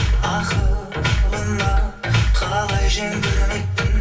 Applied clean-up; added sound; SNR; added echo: none; none; none; reverberation time 0.2 s.